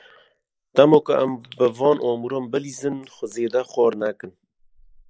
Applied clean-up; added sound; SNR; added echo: neural mask model Resemble Enhance denoiser.